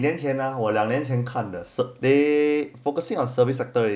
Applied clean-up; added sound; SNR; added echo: none; none; none; none.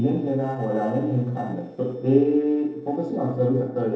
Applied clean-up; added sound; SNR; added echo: neural separator model SepFormer DNS4.